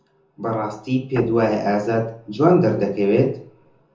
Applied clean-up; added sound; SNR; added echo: none; Guitar; 17 dB; reverberation time 0.6 s.